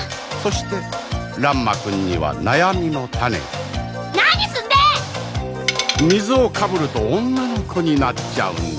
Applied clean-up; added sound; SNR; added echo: none; Tools; 5 dB; none.